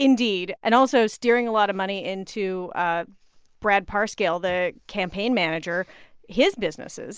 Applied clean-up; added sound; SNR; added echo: none; none; none; none.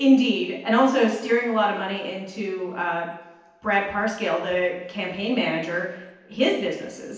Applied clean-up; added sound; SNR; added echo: none; none; none; reverberation time 0.9 s.